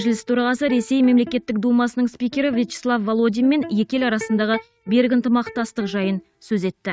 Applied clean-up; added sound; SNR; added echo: neural mask model RNNoise.